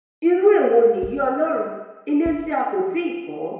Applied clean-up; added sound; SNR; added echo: none; Writing; 19 dB; reverberation time 1.0 s.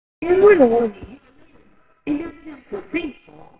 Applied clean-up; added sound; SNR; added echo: neural separator model SepFormer WHAMR!.